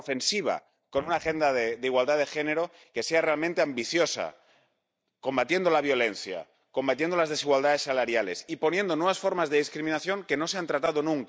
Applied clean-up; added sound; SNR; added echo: neural mask model DeepFilterNet 3.